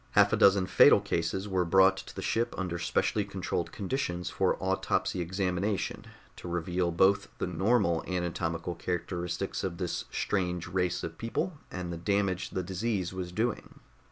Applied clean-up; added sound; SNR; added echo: none; none; none; none.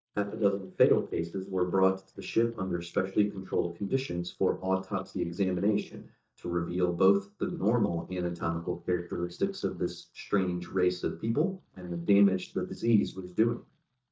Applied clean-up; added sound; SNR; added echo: neural mask model DeepFilterNet 3.